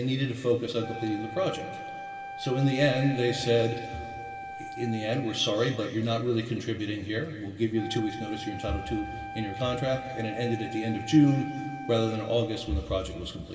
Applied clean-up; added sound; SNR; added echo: none; Wind instrument, woodwind instrument; 12 dB; reverberation time 2.4 s.